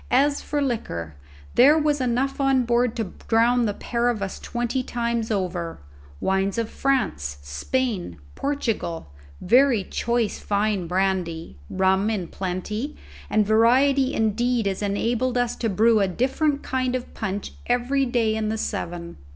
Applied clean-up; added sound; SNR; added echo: none; none; none; none.